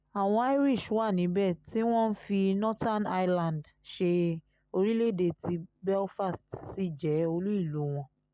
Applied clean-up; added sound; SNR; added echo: none; none; none; none.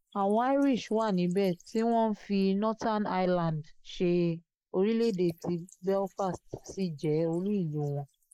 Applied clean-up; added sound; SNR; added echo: neural mask model Resemble Enhance denoiser.